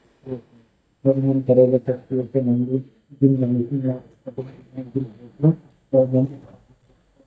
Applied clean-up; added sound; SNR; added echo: neural mask model DeepFilterNet 3.